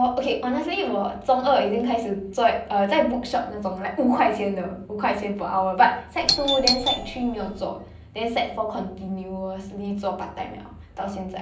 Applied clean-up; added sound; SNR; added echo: none; Doorbell; 1 dB; reverberation time 0.6 s.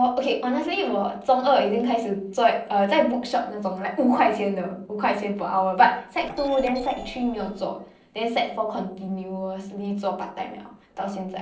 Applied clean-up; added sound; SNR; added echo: neural separator model SepFormer DNS4.